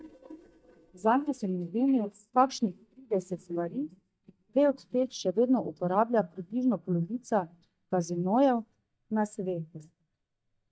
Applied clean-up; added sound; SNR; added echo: neural mask model DeepFilterNet 3.